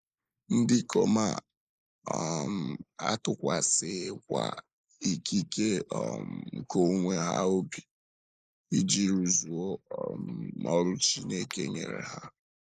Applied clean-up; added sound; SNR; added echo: neural mask model Resemble Enhance denoiser.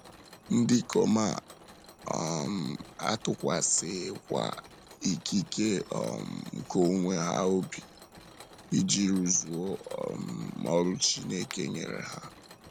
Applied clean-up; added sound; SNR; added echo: none; Mechanisms + Finger snapping; 19 dB; none.